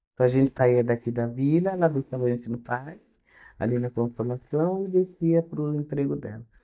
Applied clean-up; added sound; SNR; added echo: neural mask model DeepFilterNet 3.